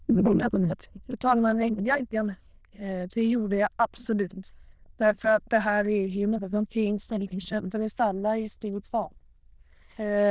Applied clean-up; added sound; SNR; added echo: neural diffusion model UNIVERSE++.